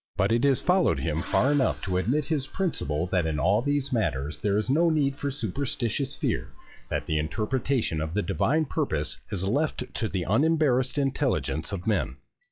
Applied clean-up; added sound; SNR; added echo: classical method log-MMSE.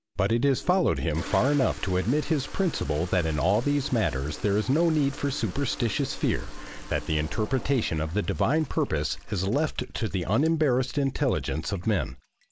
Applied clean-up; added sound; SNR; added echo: none; Toilet flush; 19 dB; none.